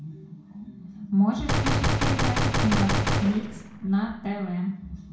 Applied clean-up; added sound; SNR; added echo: none; Gunshot, gunfire; -3 dB; reverberation time 0.5 s.